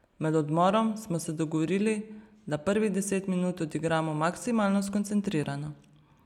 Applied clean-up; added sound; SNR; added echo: none; none; none; none.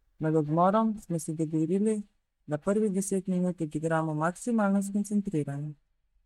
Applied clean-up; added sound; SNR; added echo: neural mask model DeepFilterNet 3.